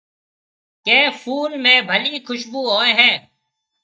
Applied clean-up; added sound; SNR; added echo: neural mask model DeepFilterNet 3.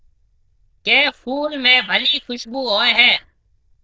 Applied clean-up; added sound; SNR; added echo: neural diffusion model UNIVERSE++.